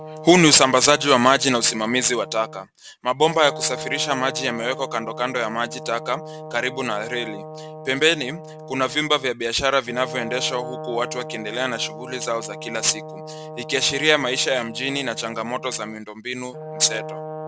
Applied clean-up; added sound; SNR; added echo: none; Brass instrument; 13 dB; none.